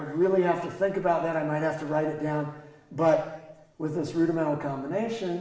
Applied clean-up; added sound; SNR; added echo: none; none; none; reverberation time 1.0 s.